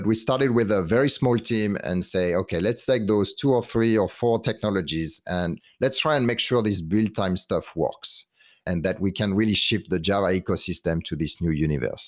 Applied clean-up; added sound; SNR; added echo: none; none; none; none.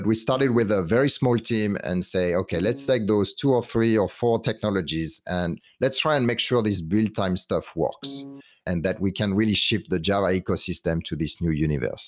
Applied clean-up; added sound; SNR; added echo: neural mask model RNNoise.